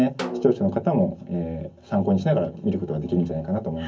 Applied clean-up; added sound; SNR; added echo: none; Snare drum; 14 dB; reverberation time 0.3 s.